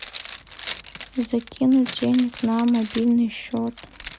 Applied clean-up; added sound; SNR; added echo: none; Zipper (clothing); 11 dB; none.